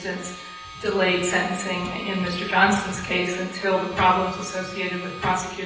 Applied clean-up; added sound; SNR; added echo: none; Bowed string instrument; 16 dB; reverberation time 0.9 s.